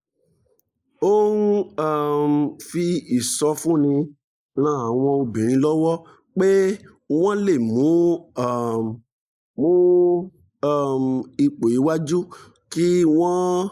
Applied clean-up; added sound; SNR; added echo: neural mask model Resemble Enhance denoiser.